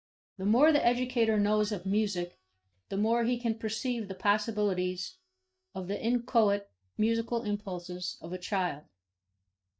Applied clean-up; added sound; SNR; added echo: neural mask model DeepFilterNet 3.